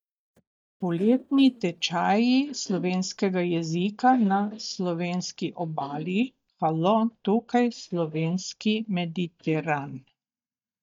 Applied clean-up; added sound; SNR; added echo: neural mask model DeepFilterNet 3.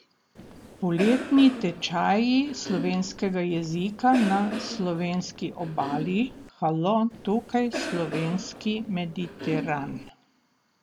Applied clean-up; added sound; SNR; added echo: none; Cough; 11 dB; none.